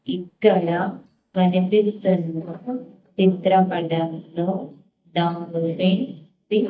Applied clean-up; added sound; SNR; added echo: neural mask model DeepFilterNet 3.